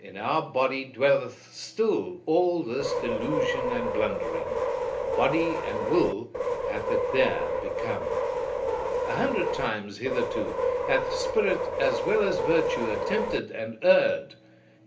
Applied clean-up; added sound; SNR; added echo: none; Subway, metro, underground; 0 dB; reverberation time 0.3 s.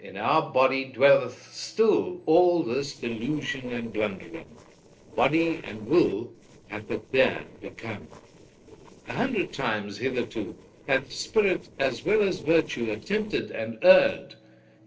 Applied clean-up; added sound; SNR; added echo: neural separator model SepFormer DNS4.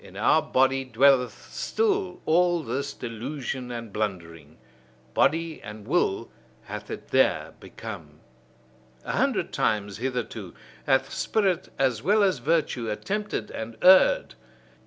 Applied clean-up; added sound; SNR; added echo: none; none; none; none.